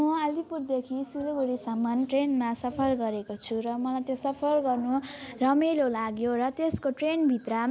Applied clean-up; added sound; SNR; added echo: none; none; none; none.